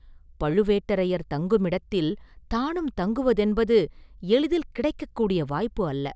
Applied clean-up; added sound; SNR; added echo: none; none; none; none.